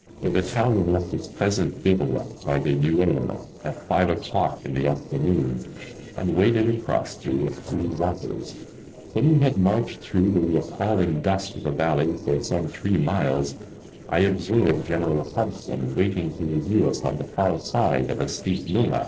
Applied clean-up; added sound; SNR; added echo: neural separator model SepFormer DNS4.